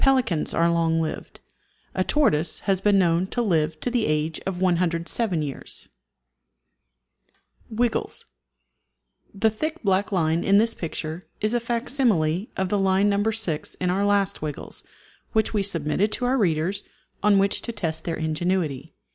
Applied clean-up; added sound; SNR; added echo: none; none; none; none.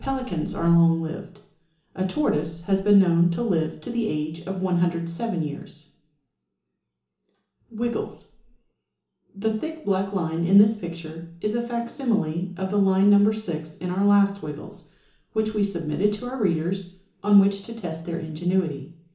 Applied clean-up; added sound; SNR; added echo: none; none; none; reverberation time 0.8 s.